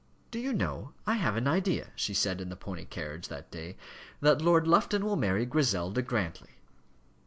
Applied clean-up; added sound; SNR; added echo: none; none; none; none.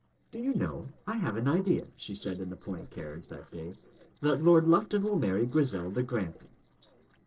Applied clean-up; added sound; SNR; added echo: neural separator model SepFormer DNS4.